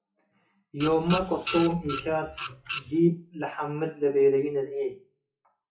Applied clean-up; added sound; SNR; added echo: classical method WPE with log-MMSE.